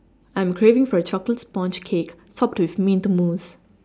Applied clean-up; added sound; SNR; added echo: none; none; none; none.